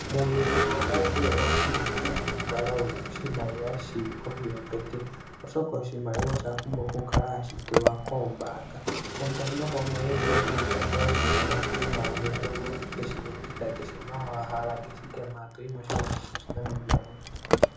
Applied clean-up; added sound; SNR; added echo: none; Vehicle; -3 dB; reverberation time 0.6 s.